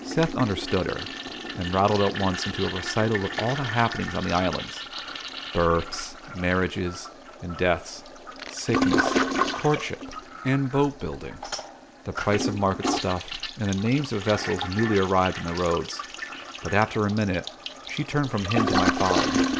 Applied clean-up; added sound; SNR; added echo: none; Toilet flush; 4 dB; none.